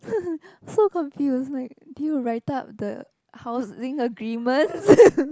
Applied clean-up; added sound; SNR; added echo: none; none; none; none.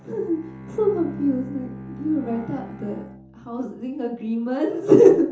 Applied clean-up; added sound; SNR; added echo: none; Bowed string instrument; 16 dB; reverberation time 0.6 s.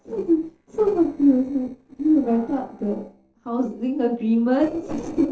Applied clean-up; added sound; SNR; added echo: neural separator model SepFormer DNS4.